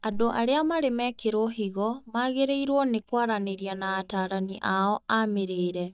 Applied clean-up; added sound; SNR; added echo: neural mask model DeepFilterNet 3.